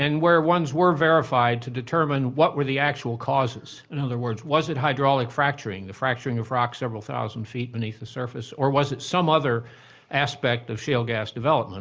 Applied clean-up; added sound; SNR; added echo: none; none; none; none.